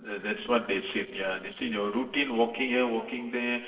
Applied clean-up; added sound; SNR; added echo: neural separator model SepFormer DNS4.